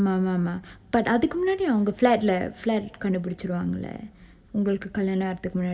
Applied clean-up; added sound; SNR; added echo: none; none; none; reverberation time 0.3 s.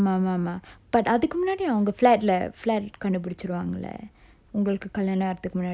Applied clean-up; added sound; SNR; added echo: none; none; none; none.